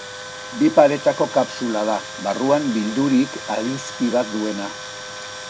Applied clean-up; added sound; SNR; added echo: none; Tools; 12 dB; none.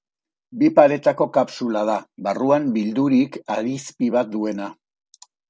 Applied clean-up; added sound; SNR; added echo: none; none; none; none.